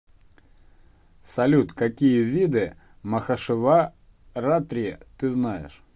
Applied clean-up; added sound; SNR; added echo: none; none; none; none.